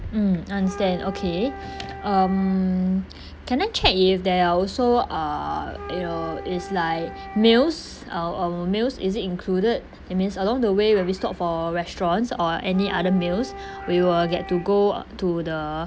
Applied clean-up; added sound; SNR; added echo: none; Wind instrument, woodwind instrument; 15 dB; none.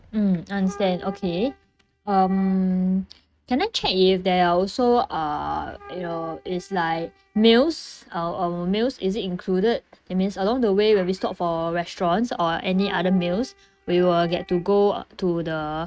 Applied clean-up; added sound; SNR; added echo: neural mask model RNNoise.